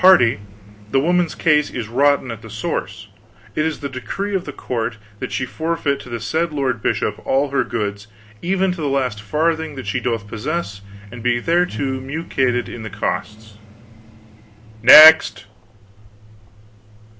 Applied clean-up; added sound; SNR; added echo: none; Truck; 17 dB; none.